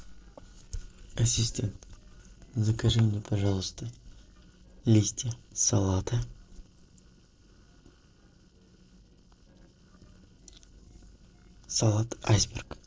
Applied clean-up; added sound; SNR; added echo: neural separator model SepFormer DNS4.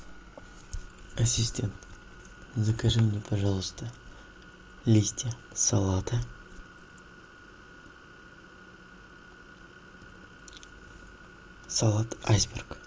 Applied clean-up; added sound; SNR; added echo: none; none; none; none.